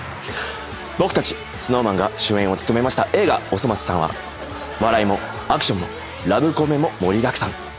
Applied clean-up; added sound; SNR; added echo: none; none; none; none.